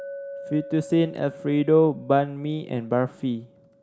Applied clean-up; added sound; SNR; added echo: none; Chink, clink; 17 dB; none.